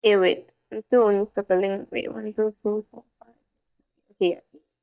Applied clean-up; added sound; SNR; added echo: neural mask model DeepFilterNet 3.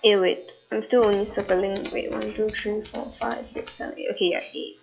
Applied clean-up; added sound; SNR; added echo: classical method log-MMSE.